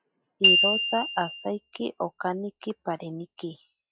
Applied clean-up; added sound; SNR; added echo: classical method log-MMSE.